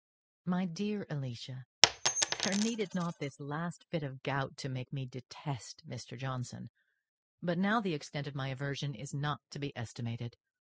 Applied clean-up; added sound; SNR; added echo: classical method spectral subtraction.